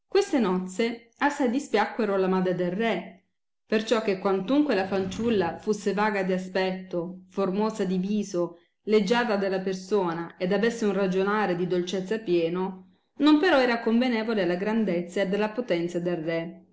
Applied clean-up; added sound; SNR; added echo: none; Drawer open or close; 20 dB; none.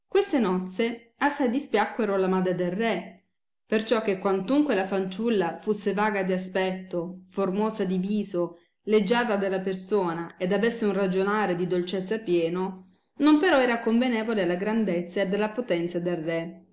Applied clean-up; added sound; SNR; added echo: none; none; none; none.